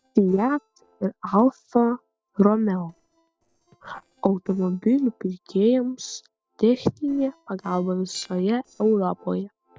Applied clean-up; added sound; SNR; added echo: neural separator model SepFormer DNS4.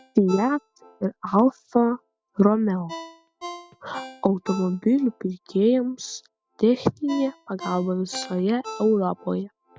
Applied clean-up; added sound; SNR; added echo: none; Ringtone; 18 dB; none.